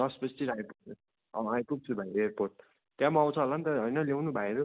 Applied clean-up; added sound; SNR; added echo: none; none; none; none.